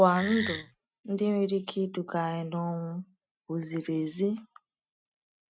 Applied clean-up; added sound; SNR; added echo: neural mask model RNNoise.